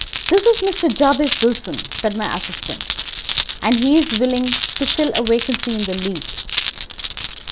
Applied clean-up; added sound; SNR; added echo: none; Glass; 6 dB; none.